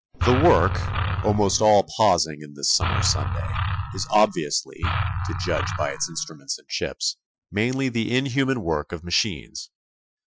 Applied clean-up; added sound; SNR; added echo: classical method Wiener filter.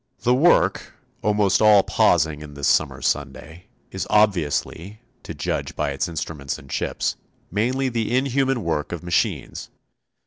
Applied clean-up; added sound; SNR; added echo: none; none; none; none.